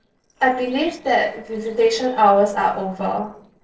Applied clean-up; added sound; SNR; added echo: neural separator model SepFormer DNS4.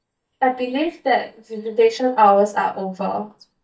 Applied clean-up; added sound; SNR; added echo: neural mask model DeepFilterNet 3.